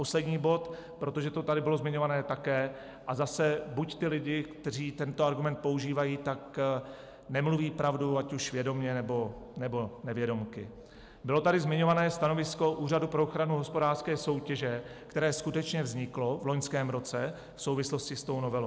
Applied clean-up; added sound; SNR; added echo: none; none; none; none.